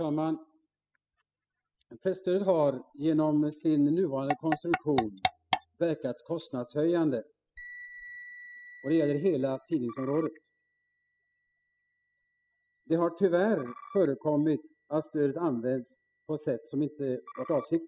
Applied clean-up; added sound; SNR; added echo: classical method spectral subtraction.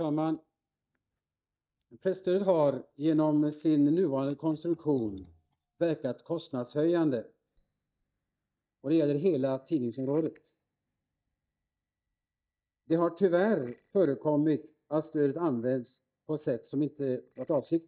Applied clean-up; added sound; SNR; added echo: neural mask model DeepFilterNet 3.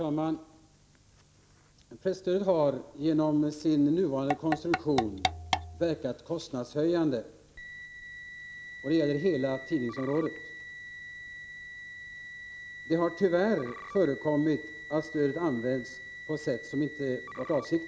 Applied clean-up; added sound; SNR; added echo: none; Tap / Percussion; 4 dB; none.